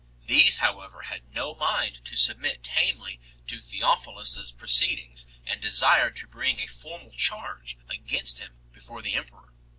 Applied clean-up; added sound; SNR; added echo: none; none; none; none.